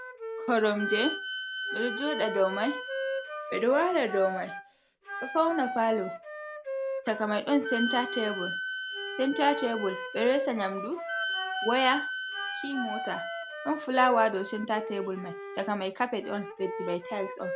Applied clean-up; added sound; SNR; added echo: none; Wind instrument, woodwind instrument + Wind instrument, woodwind instrument; 5 dB; none.